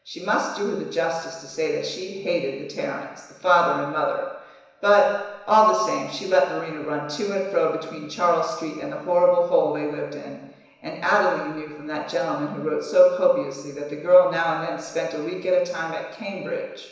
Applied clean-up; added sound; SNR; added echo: none; none; none; reverberation time 1.0 s.